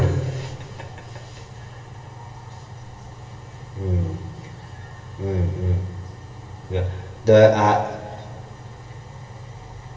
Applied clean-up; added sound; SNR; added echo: none; none; none; reverberation time 2.4 s.